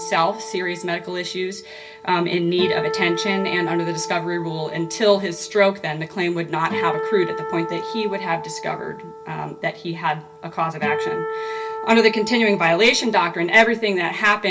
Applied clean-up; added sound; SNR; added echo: none; Acoustic guitar; 9 dB; reverberation time 0.1 s.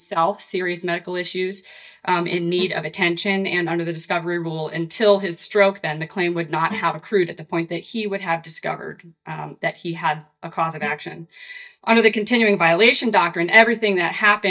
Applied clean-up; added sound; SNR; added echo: neural mask model DeepFilterNet 3.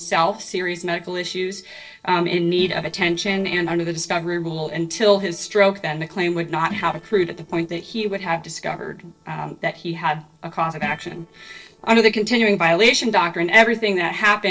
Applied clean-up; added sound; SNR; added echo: neural separator model SepFormer DNS4.